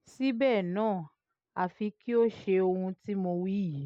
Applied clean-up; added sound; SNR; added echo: none; none; none; none.